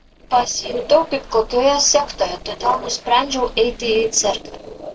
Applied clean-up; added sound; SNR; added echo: neural separator model SepFormer DNS4.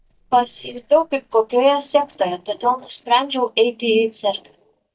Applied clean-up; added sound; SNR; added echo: neural mask model DeepFilterNet 3.